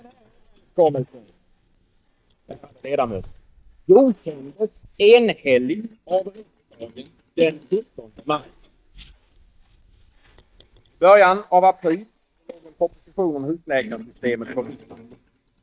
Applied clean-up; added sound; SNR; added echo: neural mask model DeepFilterNet 3.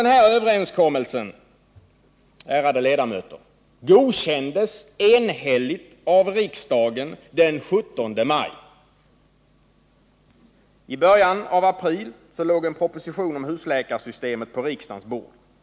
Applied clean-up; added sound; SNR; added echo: none; none; none; none.